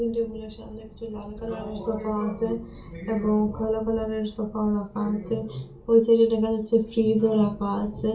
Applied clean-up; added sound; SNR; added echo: none; Wind / Bird; 20 dB; reverberation time 0.2 s.